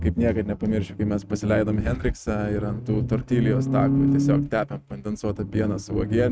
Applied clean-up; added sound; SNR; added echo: neural mask model RNNoise.